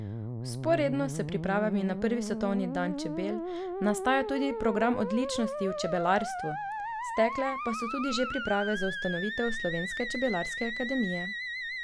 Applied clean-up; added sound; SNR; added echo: none; Musical instrument; 4 dB; none.